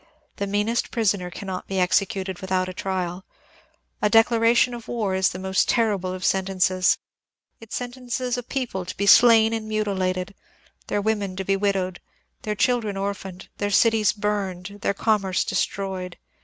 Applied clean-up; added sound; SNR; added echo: none; none; none; none.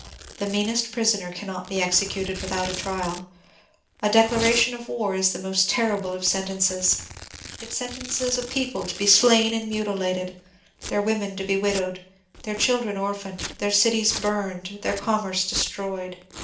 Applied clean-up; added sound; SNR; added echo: none; Domestic sounds, home sounds; 14 dB; reverberation time 0.4 s.